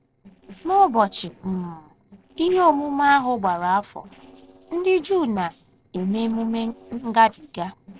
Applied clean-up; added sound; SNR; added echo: neural separator model SepFormer DNS4.